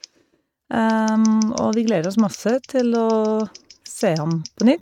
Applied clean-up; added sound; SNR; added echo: neural mask model RNNoise.